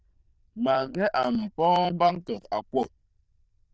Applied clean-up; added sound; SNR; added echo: neural diffusion model UNIVERSE++.